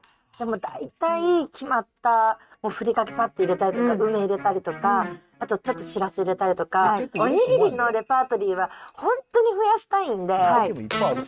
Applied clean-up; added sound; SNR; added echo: neural mask model RNNoise.